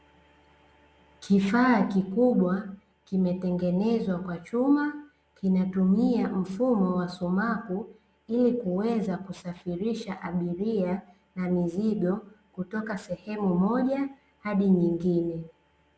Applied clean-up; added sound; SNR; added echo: none; none; none; none.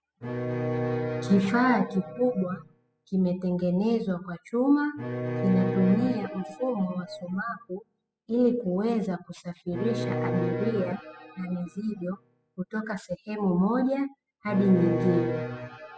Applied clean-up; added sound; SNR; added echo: classical method spectral subtraction.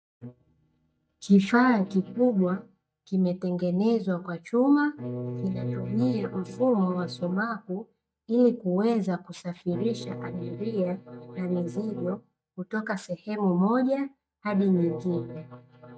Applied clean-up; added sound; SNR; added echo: neural mask model DeepFilterNet 3.